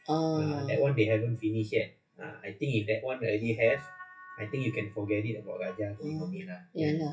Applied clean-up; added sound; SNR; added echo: classical method WPE with log-MMSE.